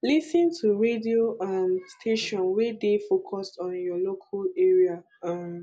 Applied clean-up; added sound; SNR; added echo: none; none; none; none.